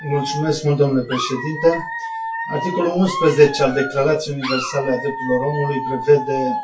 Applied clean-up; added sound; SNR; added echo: classical method WPE with log-MMSE.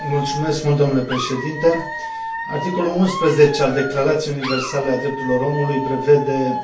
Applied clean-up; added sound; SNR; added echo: none; Alarm / Dog; 9 dB; reverberation time 0.4 s.